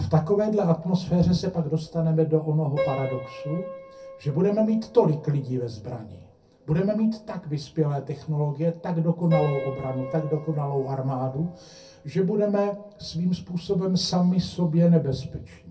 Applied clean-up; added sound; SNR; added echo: none; Piano; 14 dB; reverberation time 0.3 s.